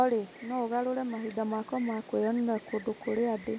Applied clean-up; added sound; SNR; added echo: none; Insect; 17 dB; none.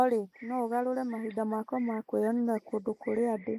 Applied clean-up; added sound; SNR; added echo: neural mask model Resemble Enhance denoiser.